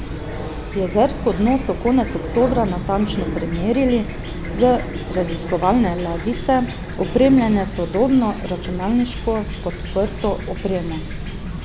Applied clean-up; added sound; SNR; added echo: none; Chirp, tweet / Fowl; 7 dB; none.